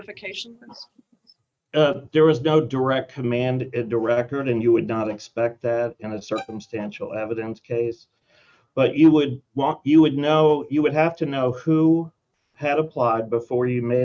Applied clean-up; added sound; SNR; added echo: neural mask model RNNoise.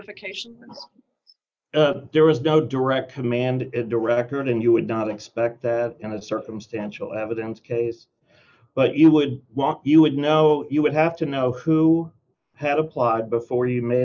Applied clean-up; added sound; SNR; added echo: neural mask model Resemble Enhance denoiser.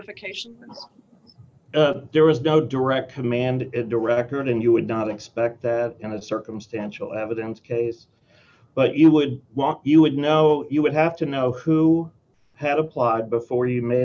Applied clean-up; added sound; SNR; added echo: none; none; none; none.